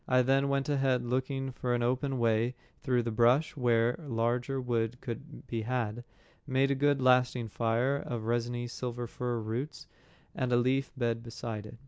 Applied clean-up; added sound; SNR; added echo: none; none; none; none.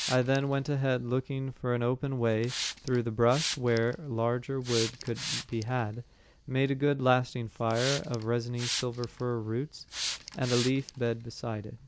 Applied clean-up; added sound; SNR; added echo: none; Hiss; 11 dB; none.